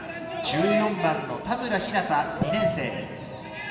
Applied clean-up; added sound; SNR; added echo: none; Brass instrument; 6 dB; reverberation time 1.6 s.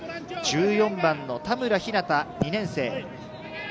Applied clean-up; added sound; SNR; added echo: none; none; none; none.